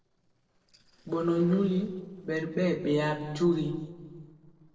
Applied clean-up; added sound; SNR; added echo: neural separator model SepFormer DNS4.